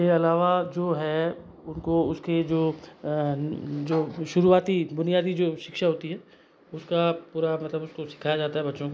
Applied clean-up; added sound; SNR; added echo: none; none; none; none.